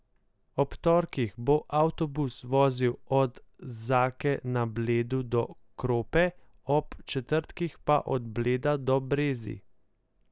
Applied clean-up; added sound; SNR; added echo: none; none; none; none.